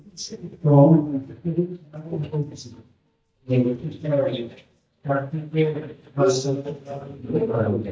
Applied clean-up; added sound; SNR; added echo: neural mask model DeepFilterNet 3.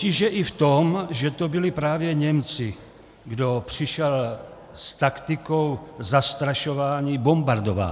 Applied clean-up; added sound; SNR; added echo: none; none; none; none.